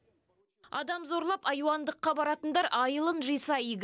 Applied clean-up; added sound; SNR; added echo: none; none; none; none.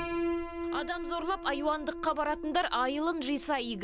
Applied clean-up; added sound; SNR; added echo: none; Piano; 5 dB; none.